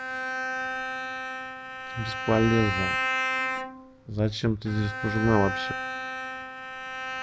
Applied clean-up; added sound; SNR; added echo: none; Bowed string instrument; 2 dB; none.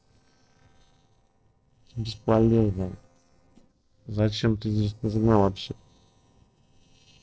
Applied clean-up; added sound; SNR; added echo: neural separator model SepFormer DNS4.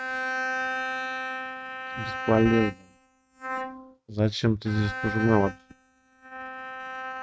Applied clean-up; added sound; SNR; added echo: neural mask model RNNoise.